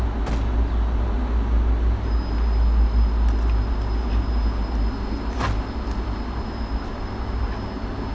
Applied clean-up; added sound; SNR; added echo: none; Gunshot, gunfire; 18 dB; none.